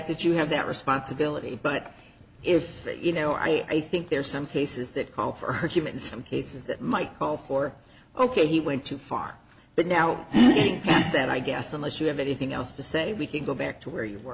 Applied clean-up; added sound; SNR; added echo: none; none; none; none.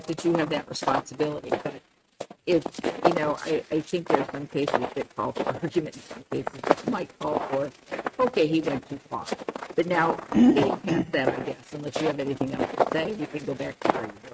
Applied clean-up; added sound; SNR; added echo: neural mask model RNNoise.